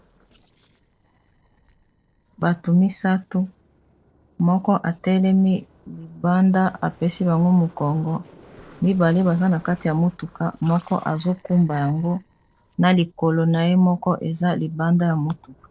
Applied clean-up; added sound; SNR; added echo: neural separator model SepFormer DNS4.